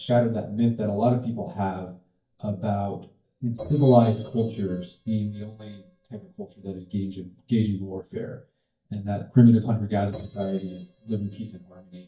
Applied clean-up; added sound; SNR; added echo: neural mask model DeepFilterNet 3.